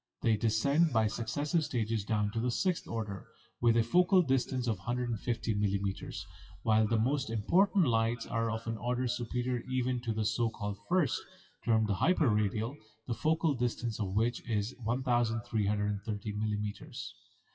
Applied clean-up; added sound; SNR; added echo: classical method WPE with log-MMSE.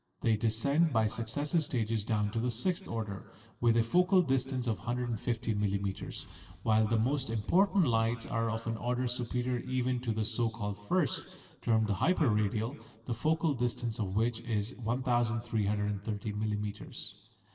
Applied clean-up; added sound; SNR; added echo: neural separator model SepFormer DNS4.